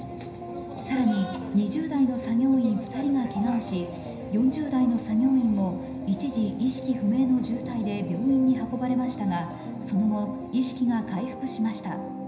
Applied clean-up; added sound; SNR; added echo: none; none; none; reverberation time 0.9 s.